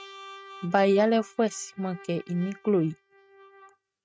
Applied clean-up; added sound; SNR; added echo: neural mask model RNNoise.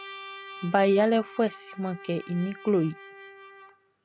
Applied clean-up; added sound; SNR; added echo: none; Trumpet; 17 dB; none.